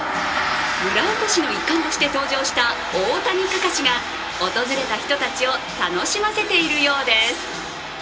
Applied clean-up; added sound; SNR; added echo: none; Gong; 7 dB; reverberation time 0.2 s.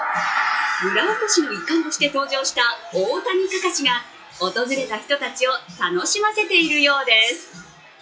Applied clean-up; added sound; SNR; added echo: classical method WPE with log-MMSE.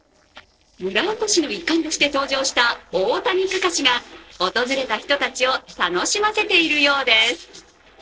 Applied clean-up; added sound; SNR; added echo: neural separator model SepFormer DNS4.